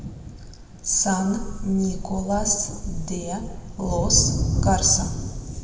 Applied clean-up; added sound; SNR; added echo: none; Thunder; 4 dB; reverberation time 1.4 s.